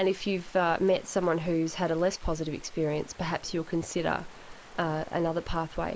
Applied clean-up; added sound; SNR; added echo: neural mask model Resemble Enhance denoiser.